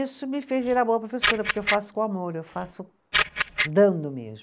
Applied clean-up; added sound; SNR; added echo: neural mask model Resemble Enhance denoiser.